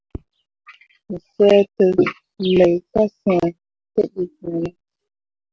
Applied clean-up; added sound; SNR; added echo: none; none; none; none.